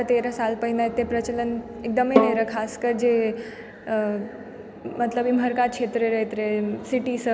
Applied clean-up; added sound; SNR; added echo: none; Bowed string instrument; 2 dB; none.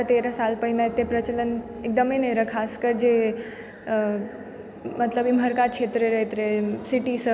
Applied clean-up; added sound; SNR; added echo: none; none; none; none.